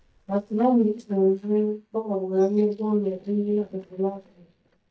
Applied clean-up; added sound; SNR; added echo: neural mask model DeepFilterNet 3.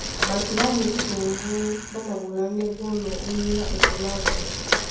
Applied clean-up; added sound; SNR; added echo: none; Bicycle; 0 dB; reverberation time 0.6 s.